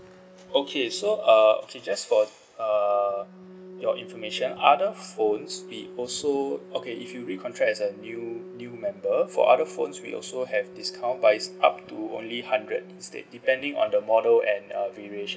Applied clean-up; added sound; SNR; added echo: none; Organ; 19 dB; none.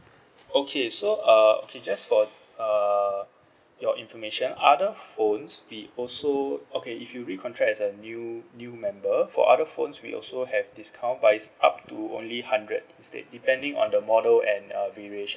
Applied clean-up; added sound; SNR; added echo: none; none; none; none.